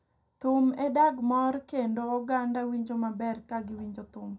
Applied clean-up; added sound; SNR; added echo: none; none; none; reverberation time 0.2 s.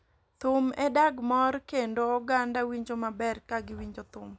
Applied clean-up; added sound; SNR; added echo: none; none; none; none.